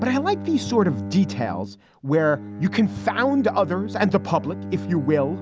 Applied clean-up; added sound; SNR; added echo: none; Bowed string instrument; 10 dB; none.